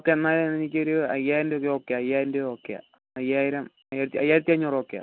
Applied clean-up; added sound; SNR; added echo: none; none; none; none.